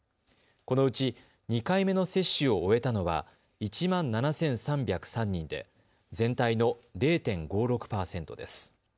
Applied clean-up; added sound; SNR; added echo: none; none; none; none.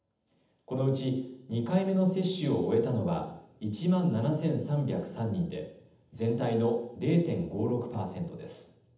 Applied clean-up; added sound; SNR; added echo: none; none; none; reverberation time 0.8 s.